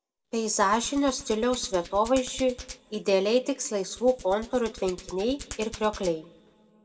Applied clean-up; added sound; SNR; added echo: none; Hands; 18 dB; reverberation time 0.9 s.